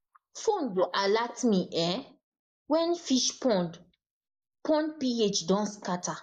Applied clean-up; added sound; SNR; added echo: neural mask model Resemble Enhance denoiser.